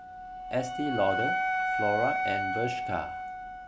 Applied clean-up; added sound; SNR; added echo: none; Wind instrument, woodwind instrument; -2 dB; none.